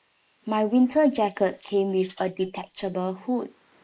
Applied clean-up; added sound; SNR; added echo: neural mask model Resemble Enhance denoiser.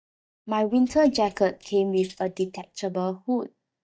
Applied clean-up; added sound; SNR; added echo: neural mask model DeepFilterNet 3.